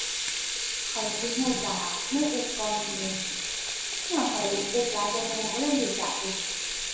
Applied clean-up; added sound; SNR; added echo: none; Sink (filling or washing) / Water tap, faucet; 0 dB; reverberation time 1.0 s.